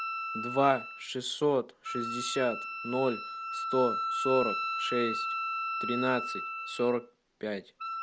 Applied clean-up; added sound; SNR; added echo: none; Wind instrument, woodwind instrument; 4 dB; none.